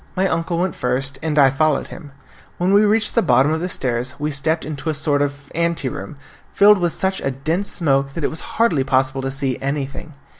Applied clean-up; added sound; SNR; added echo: none; none; none; none.